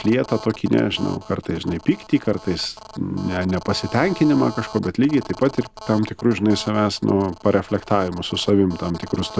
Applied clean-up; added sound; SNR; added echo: none; Telephone; 18 dB; none.